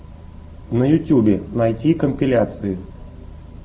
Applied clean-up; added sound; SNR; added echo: none; none; none; none.